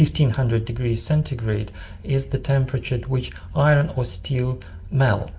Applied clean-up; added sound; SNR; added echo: none; none; none; reverberation time 0.6 s.